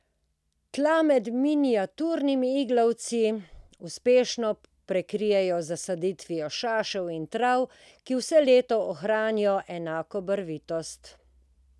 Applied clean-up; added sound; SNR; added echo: none; none; none; none.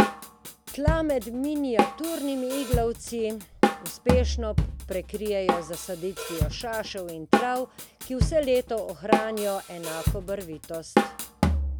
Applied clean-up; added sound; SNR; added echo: none; Drum kit; -2 dB; none.